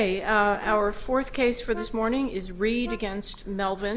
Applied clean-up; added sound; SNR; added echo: none; Brass instrument; 19 dB; none.